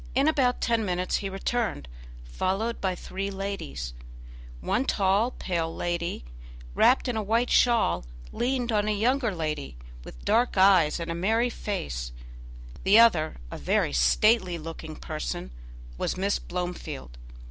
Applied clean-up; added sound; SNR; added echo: none; none; none; none.